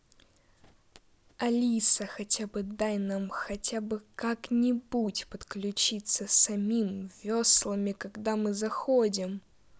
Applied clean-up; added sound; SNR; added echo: none; none; none; none.